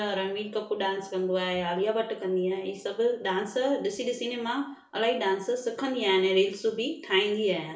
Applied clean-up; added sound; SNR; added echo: none; none; none; reverberation time 0.4 s.